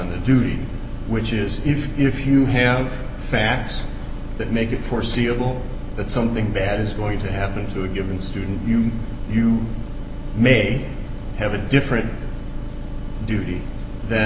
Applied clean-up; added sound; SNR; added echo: none; none; none; none.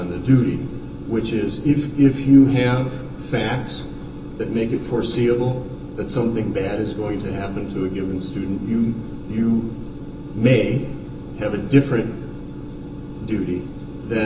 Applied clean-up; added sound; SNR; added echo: none; none; none; reverberation time 0.2 s.